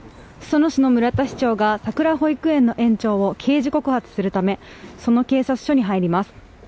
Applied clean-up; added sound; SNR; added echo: none; none; none; none.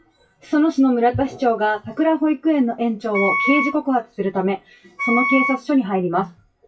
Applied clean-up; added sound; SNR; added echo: classical method WPE with log-MMSE.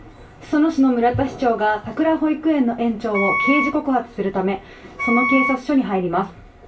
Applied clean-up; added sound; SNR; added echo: none; Wind instrument, woodwind instrument; 3 dB; reverberation time 0.3 s.